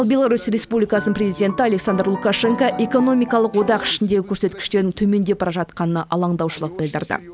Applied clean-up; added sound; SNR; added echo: none; Piano; 12 dB; none.